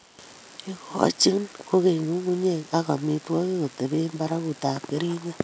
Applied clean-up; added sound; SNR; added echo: none; none; none; none.